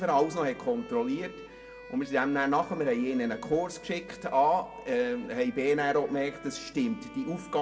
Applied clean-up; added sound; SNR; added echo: none; Bowed string instrument; 19 dB; reverberation time 0.7 s.